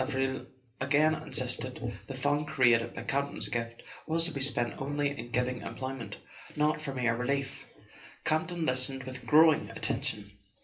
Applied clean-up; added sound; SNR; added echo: none; none; none; reverberation time 0.3 s.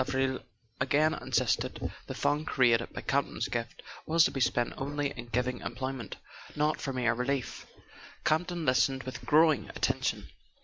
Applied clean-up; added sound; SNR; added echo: none; none; none; none.